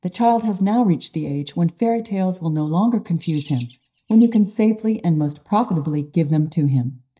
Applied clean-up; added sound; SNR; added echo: neural mask model DeepFilterNet 3.